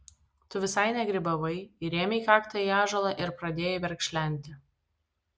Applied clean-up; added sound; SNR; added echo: none; none; none; none.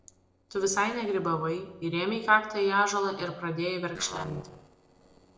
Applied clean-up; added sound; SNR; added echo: neural separator model SepFormer DNS4.